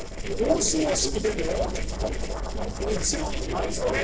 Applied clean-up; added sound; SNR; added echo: neural separator model SepFormer DNS4.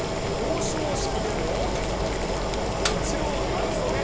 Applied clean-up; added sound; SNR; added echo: none; Boiling; -5 dB; none.